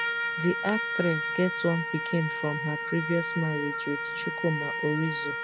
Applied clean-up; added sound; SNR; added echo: none; Trumpet; 2 dB; none.